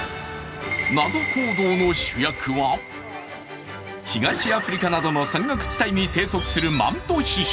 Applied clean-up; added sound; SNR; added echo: none; none; none; none.